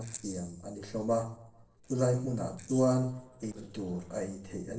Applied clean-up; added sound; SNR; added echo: neural separator model SepFormer DNS4.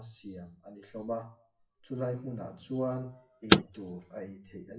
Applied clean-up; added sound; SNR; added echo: classical method WPE with log-MMSE.